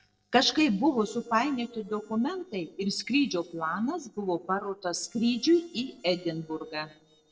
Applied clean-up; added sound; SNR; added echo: neural separator model SepFormer DNS4.